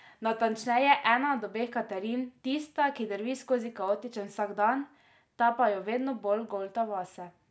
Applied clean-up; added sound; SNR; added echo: none; none; none; none.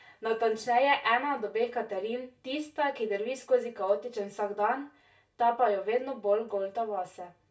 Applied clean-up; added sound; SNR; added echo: none; none; none; reverberation time 0.1 s.